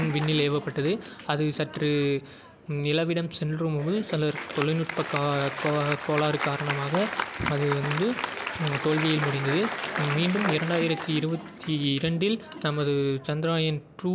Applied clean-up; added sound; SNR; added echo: none; Applause; 8 dB; none.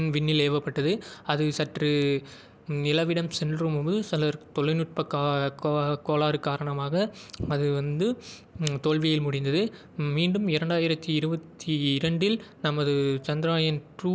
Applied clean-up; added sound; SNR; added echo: none; none; none; none.